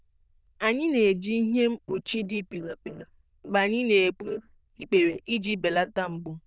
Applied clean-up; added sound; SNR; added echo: neural diffusion model UNIVERSE++.